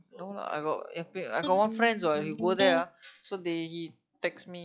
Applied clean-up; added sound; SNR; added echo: classical method log-MMSE.